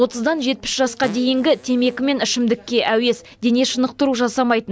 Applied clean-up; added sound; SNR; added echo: none; Fart; 19 dB; none.